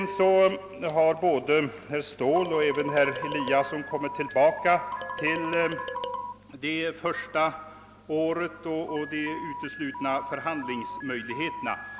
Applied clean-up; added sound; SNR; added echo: none; Alarm + Marimba, xylophone; 11 dB; none.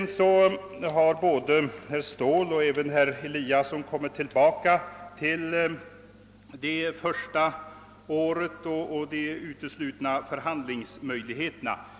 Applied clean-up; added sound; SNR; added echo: none; none; none; none.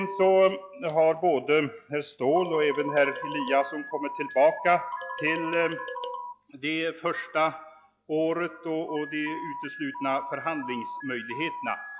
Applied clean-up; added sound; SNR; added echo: classical method log-MMSE.